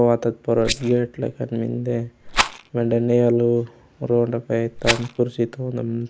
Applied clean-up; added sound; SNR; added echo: neural mask model Resemble Enhance denoiser.